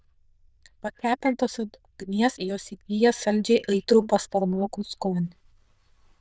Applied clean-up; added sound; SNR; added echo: neural diffusion model UNIVERSE++.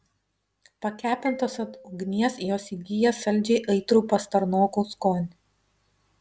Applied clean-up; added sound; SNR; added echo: none; Marimba, xylophone; 19 dB; none.